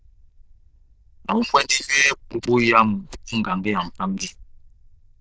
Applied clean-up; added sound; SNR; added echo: neural diffusion model UNIVERSE++.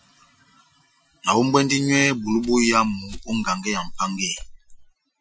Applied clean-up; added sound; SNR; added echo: classical method Wiener filter.